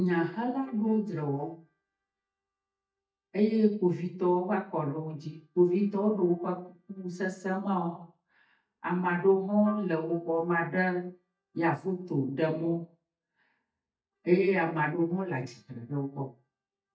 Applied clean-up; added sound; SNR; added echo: neural mask model DeepFilterNet 3.